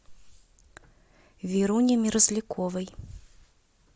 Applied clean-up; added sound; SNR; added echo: none; none; none; none.